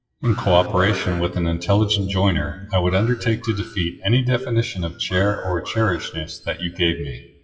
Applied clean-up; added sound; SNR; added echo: classical method WPE with log-MMSE.